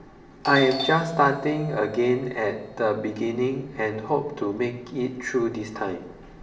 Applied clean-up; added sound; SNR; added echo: none; Doorbell; 13 dB; reverberation time 1.3 s.